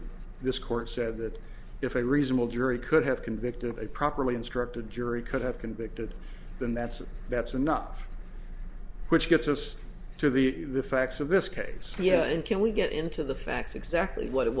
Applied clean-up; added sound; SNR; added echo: none; none; none; none.